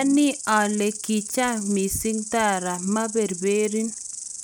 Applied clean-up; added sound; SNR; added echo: none; Insect; 11 dB; none.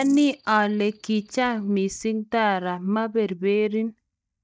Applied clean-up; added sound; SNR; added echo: neural mask model DeepFilterNet 3.